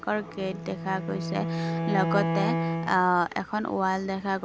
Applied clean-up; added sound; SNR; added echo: none; Bowed string instrument; 3 dB; none.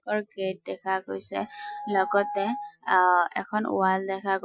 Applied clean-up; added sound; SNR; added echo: classical method Wiener filter.